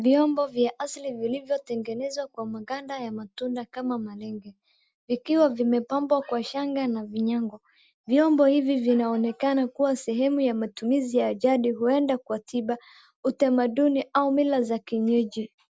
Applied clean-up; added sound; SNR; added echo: none; none; none; none.